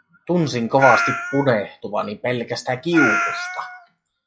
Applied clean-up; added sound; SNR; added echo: classical method log-MMSE.